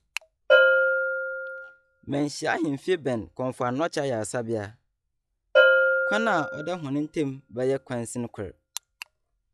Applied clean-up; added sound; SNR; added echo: classical method log-MMSE.